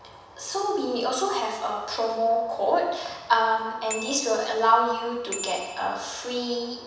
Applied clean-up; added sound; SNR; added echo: none; Bicycle bell; 14 dB; reverberation time 1.1 s.